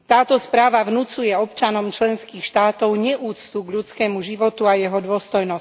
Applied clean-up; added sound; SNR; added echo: none; none; none; none.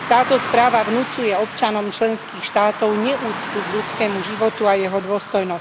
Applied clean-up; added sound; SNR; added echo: none; Car passing by / Traffic noise, roadway noise; 9 dB; none.